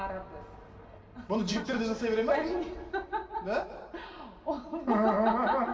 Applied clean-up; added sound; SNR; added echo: none; none; none; reverberation time 2.2 s.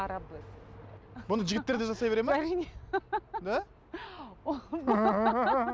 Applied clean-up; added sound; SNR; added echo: none; none; none; none.